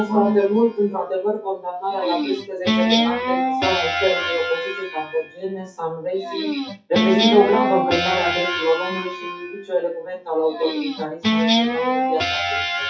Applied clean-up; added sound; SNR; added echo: classical method WPE with log-MMSE.